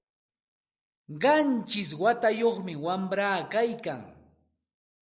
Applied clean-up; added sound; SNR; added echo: neural mask model Resemble Enhance denoiser.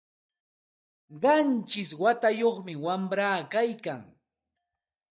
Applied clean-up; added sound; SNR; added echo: neural mask model DeepFilterNet 3.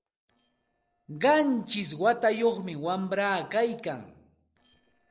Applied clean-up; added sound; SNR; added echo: neural separator model SepFormer DNS4.